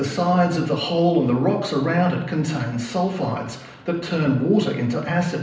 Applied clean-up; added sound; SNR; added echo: none; none; none; reverberation time 0.8 s.